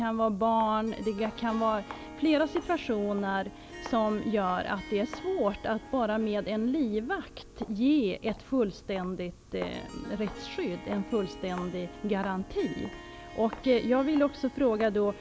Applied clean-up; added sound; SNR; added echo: none; Harp + Walk, footsteps; 15 dB; none.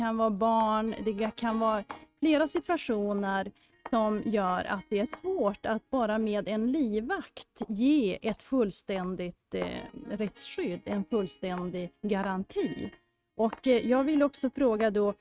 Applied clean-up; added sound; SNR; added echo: neural mask model RNNoise.